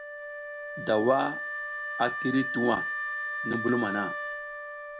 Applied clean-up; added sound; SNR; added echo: none; Wind instrument, woodwind instrument; 4 dB; none.